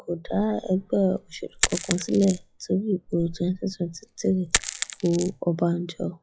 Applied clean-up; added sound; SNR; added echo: classical method log-MMSE.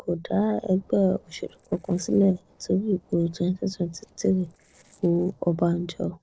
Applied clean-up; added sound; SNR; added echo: neural separator model SepFormer DNS4.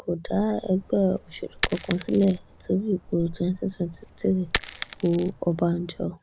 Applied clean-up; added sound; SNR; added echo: none; Coin (dropping); 8 dB; none.